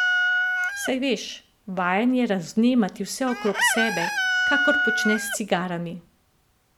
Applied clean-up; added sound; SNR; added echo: none; Chicken, rooster; 1 dB; none.